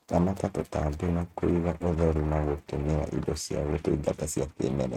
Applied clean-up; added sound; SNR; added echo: neural mask model RNNoise.